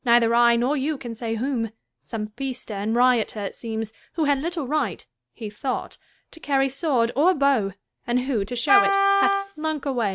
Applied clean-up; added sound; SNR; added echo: neural mask model RNNoise.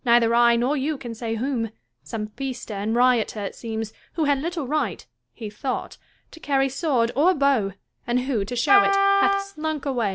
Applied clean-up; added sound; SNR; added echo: none; Wind instrument, woodwind instrument; -1 dB; none.